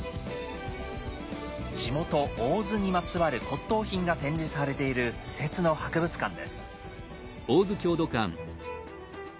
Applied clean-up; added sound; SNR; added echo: none; none; none; none.